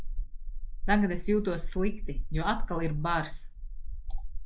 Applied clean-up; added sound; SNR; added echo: neural mask model Resemble Enhance denoiser.